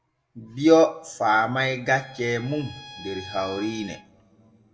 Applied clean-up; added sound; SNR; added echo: none; Bowed string instrument; 18 dB; reverberation time 1.1 s.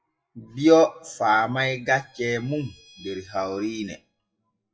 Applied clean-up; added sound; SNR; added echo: classical method WPE with log-MMSE.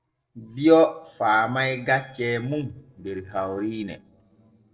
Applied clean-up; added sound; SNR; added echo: neural separator model SepFormer DNS4.